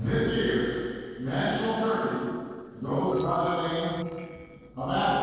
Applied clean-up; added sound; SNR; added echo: neural separator model SepFormer DNS4.